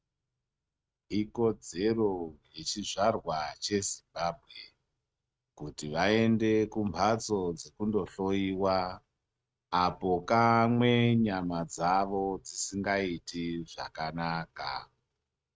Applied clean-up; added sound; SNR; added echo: neural mask model RNNoise.